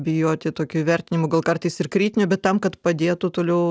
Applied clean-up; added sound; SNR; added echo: none; none; none; none.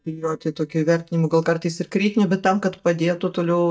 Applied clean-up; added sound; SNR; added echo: neural mask model DeepFilterNet 3.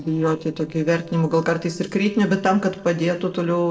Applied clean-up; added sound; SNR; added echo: neural separator model SepFormer DNS4.